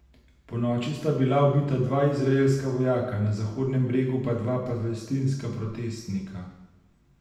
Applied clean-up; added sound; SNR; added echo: none; none; none; reverberation time 0.9 s.